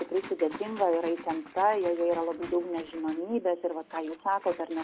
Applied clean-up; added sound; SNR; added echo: none; Liquid; 17 dB; none.